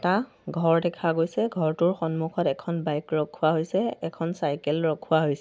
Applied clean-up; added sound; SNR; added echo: none; none; none; none.